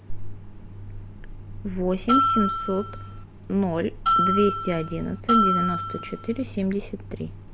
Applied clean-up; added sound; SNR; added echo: none; Bell; -2 dB; none.